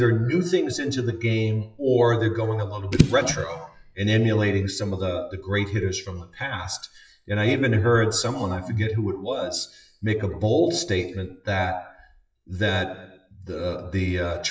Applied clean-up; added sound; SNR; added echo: classical method WPE with log-MMSE.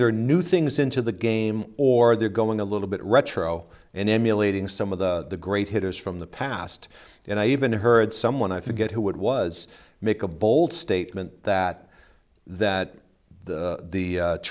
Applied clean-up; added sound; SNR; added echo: none; none; none; none.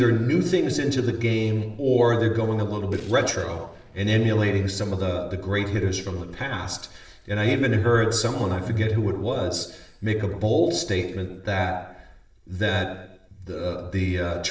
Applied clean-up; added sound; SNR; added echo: neural separator model SepFormer DNS4.